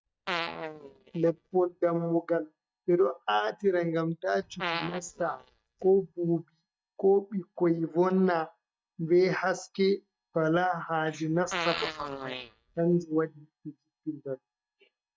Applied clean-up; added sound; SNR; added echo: neural mask model DeepFilterNet 3.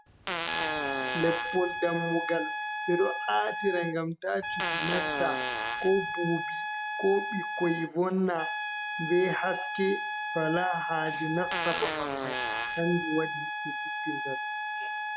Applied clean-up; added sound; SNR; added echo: none; Fart + Trumpet; 2 dB; none.